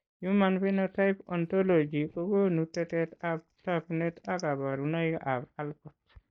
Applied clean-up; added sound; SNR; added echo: neural mask model DeepFilterNet 3.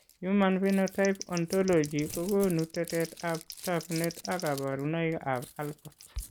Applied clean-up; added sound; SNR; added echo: none; Scissors + Crumpling, crinkling; 16 dB; none.